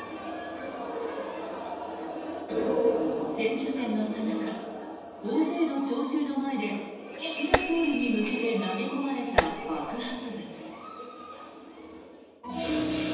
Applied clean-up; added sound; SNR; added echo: none; Tap; -1 dB; reverberation time 1.1 s.